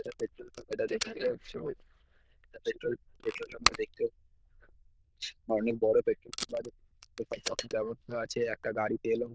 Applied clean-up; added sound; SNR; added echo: neural diffusion model UNIVERSE++.